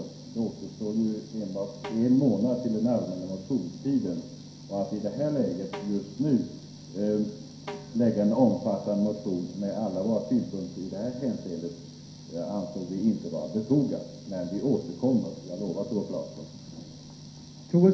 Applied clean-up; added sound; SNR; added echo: none; Snare drum; 18 dB; reverberation time 0.3 s.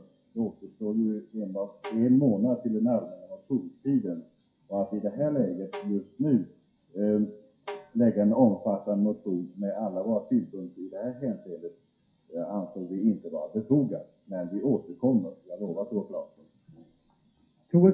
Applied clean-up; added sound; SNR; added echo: classical method WPE with log-MMSE.